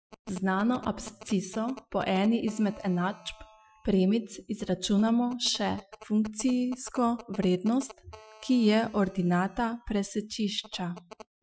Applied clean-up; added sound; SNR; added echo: classical method Wiener filter.